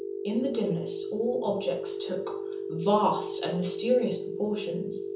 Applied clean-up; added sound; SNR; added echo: none; Telephone; 5 dB; reverberation time 0.6 s.